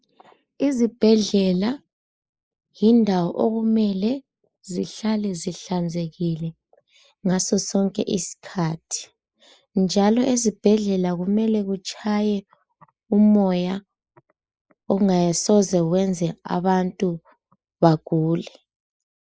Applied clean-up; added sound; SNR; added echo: neural mask model Resemble Enhance denoiser.